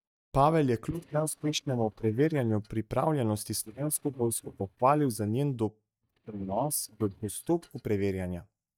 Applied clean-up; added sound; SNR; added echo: neural mask model DeepFilterNet 3.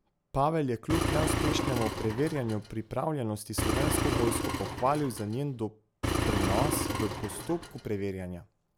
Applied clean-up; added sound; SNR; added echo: none; Engine; 0 dB; none.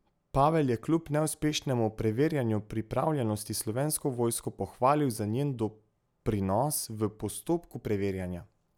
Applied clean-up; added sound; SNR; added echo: none; none; none; none.